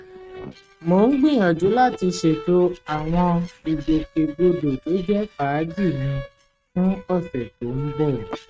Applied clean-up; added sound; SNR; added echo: neural mask model RNNoise.